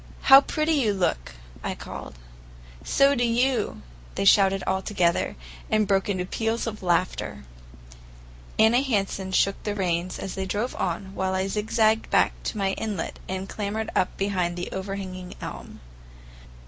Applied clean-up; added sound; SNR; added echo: none; none; none; none.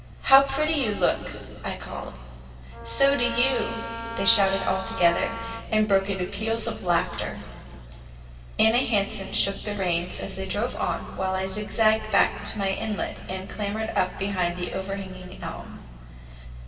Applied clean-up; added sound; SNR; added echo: none; Wind instrument, woodwind instrument; 9 dB; reverberation time 2.4 s.